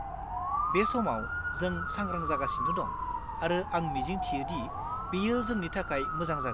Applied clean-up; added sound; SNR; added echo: none; Motor vehicle (road) / Siren; 0 dB; none.